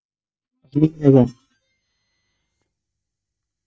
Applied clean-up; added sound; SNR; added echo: neural mask model DeepFilterNet 3.